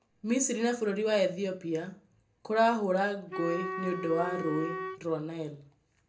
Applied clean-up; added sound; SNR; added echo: none; Wind instrument, woodwind instrument; 8 dB; reverberation time 0.3 s.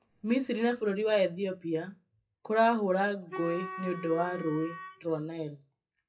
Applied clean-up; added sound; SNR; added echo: classical method WPE with log-MMSE.